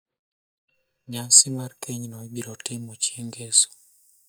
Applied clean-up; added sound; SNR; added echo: neural mask model DeepFilterNet 3.